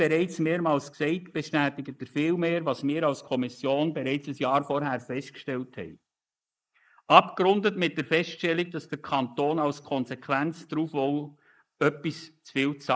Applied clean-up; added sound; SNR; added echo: neural mask model Resemble Enhance denoiser.